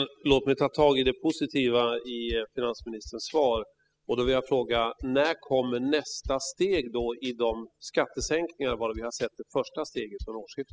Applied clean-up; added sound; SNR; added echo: classical method spectral subtraction.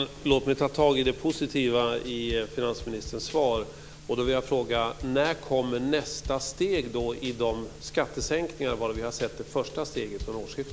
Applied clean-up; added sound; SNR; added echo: none; Drum kit; 17 dB; none.